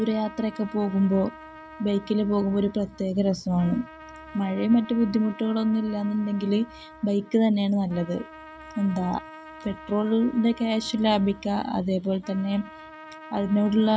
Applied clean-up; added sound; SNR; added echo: none; Trumpet; 19 dB; none.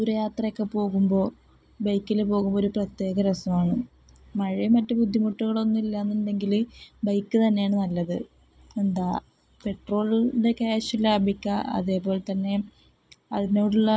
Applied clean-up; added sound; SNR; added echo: none; none; none; none.